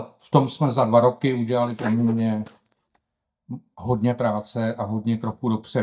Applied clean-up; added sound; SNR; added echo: neural mask model DeepFilterNet 3.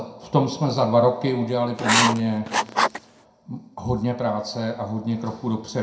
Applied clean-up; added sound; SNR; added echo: none; Writing; -1 dB; reverberation time 0.5 s.